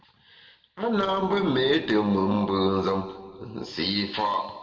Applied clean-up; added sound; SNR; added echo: neural separator model SepFormer DNS4.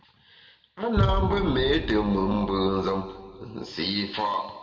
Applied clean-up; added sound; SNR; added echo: none; Boom; 6 dB; reverberation time 1.5 s.